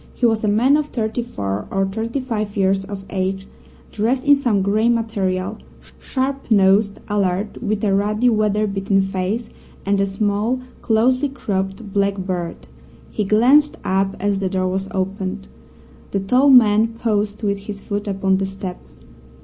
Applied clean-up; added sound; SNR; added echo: none; none; none; none.